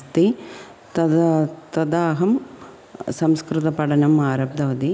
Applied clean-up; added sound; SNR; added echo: none; none; none; none.